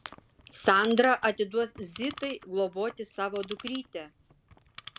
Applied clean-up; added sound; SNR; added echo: none; Clock; 14 dB; none.